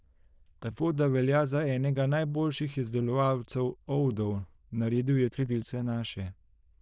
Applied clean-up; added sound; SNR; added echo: neural diffusion model UNIVERSE++.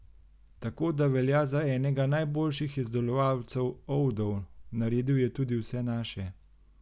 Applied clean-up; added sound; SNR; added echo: none; none; none; none.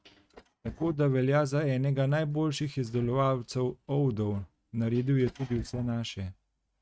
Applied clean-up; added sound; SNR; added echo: neural mask model RNNoise.